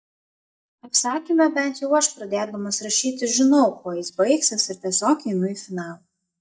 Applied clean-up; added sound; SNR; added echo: neural mask model DeepFilterNet 3.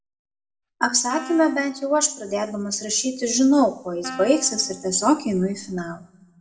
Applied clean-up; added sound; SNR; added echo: none; Wind instrument, woodwind instrument; 18 dB; reverberation time 0.5 s.